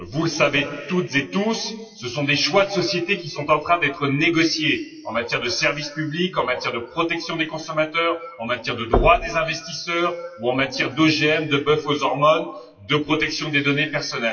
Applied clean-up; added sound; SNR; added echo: classical method WPE with log-MMSE.